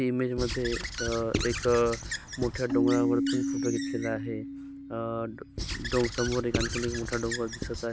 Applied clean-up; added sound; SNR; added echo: none; Squeak / Writing + Keyboard (musical); 2 dB; none.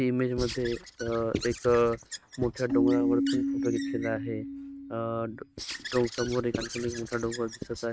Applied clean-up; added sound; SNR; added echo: neural mask model RNNoise.